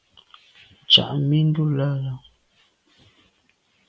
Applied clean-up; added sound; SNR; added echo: none; none; none; none.